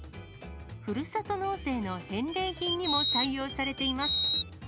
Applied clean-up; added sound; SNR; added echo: none; Bird vocalization, bird call, bird song; -4 dB; none.